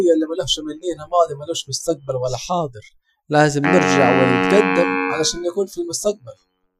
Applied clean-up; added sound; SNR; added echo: classical method Wiener filter.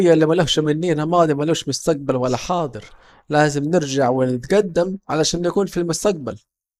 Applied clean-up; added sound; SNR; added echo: neural mask model Resemble Enhance denoiser.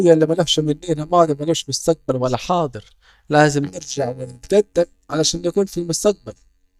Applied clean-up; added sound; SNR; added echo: neural mask model DeepFilterNet 3.